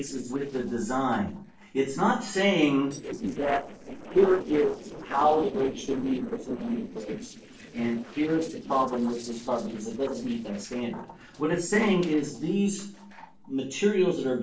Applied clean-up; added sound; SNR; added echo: neural separator model SepFormer DNS4.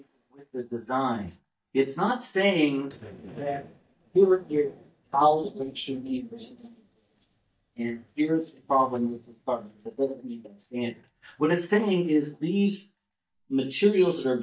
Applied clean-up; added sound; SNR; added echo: neural mask model DeepFilterNet 3.